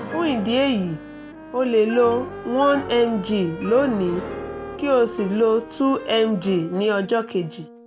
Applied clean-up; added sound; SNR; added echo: none; Piano + Wind instrument, woodwind instrument; 13 dB; none.